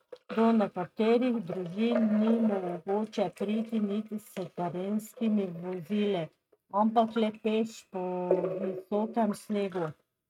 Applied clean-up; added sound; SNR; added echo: neural mask model RNNoise.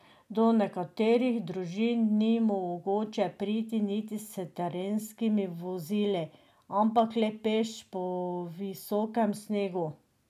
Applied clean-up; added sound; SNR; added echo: none; none; none; none.